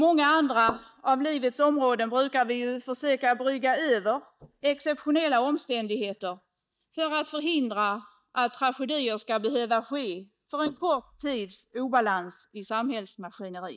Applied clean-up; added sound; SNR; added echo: neural mask model DeepFilterNet 3.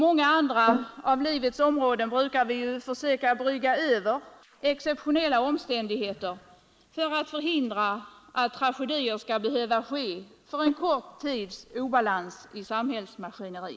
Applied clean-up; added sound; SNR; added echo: neural mask model Resemble Enhance denoiser.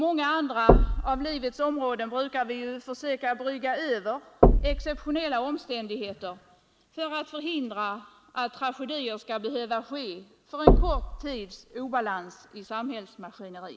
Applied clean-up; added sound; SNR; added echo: none; Knock; -4 dB; none.